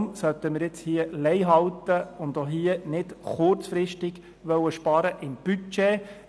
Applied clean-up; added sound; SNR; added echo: none; none; none; none.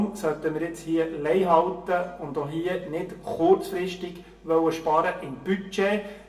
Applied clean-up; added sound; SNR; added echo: none; none; none; reverberation time 0.6 s.